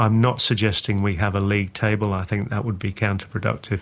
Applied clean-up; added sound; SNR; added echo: none; none; none; none.